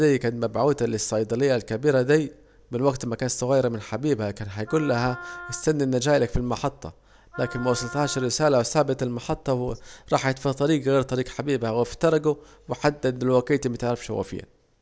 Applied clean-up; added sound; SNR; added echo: none; Wind instrument, woodwind instrument; 17 dB; none.